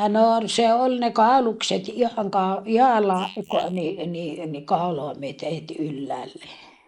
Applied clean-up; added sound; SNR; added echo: neural mask model Resemble Enhance denoiser.